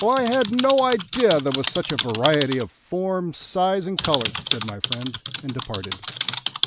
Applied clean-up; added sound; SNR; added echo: none; Typing; 7 dB; none.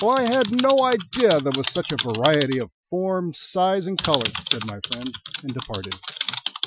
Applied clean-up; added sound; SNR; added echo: classical method Wiener filter.